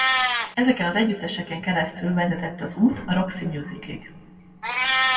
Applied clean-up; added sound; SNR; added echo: none; Meow; 3 dB; reverberation time 1.6 s.